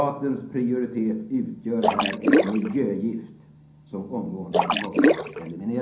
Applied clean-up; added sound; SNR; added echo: none; Splash, splatter; -5 dB; reverberation time 0.6 s.